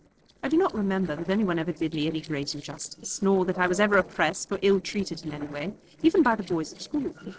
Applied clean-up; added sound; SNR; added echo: neural separator model SepFormer DNS4.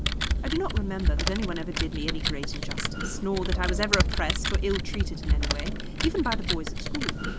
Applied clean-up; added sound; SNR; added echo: none; Computer keyboard; -5 dB; none.